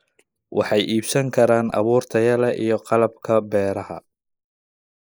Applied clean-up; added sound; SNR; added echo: neural mask model Resemble Enhance denoiser.